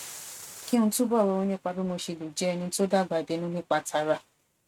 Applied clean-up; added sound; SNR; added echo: neural mask model RNNoise.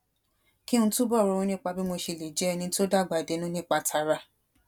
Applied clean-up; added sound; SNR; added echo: none; none; none; none.